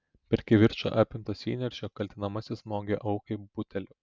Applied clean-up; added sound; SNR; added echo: none; none; none; none.